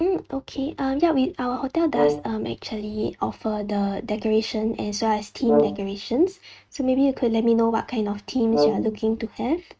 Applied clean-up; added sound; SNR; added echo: neural mask model RNNoise.